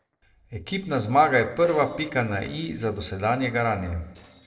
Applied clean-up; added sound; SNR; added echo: neural separator model SepFormer DNS4.